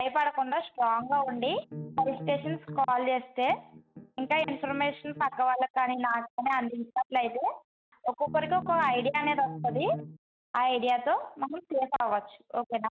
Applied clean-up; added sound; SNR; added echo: neural mask model RNNoise.